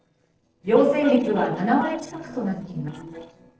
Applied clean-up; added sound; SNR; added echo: neural separator model SepFormer DNS4.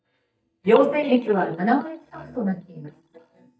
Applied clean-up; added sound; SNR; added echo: neural mask model DeepFilterNet 3.